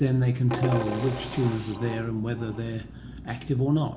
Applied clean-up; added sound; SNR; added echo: none; Percussion; 8 dB; reverberation time 0.4 s.